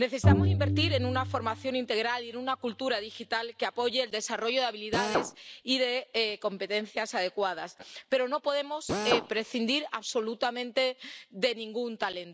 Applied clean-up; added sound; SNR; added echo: none; Bowed string instrument + Drill; -1 dB; none.